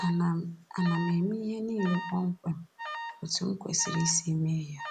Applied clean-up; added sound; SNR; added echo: none; Alarm; 12 dB; none.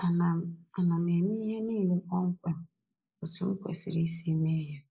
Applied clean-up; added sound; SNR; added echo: neural mask model Resemble Enhance denoiser.